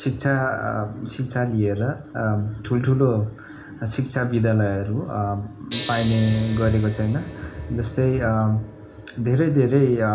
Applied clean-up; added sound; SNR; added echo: none; Gong; 9 dB; reverberation time 0.4 s.